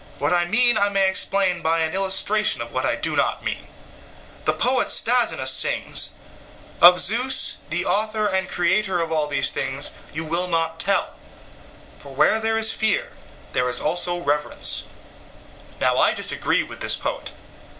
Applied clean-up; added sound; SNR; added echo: none; none; none; none.